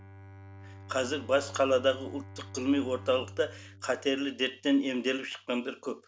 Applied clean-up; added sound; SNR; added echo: none; Bowed string instrument; 17 dB; none.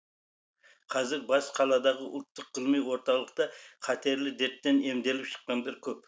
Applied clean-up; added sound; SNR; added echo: none; none; none; none.